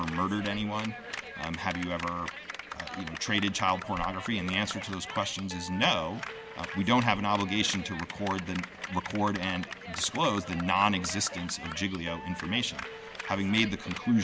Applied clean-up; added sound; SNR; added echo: none; Clapping; 10 dB; none.